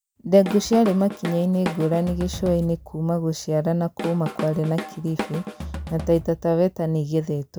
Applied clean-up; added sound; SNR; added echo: none; Drum kit; 11 dB; none.